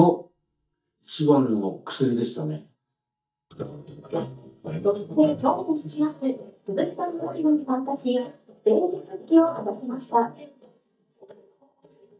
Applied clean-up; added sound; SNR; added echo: neural mask model DeepFilterNet 3.